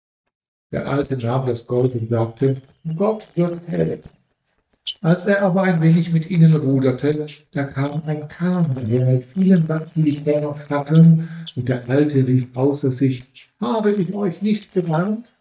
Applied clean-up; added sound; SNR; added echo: neural mask model DeepFilterNet 3.